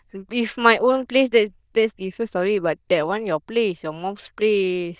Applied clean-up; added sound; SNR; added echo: neural diffusion model UNIVERSE++.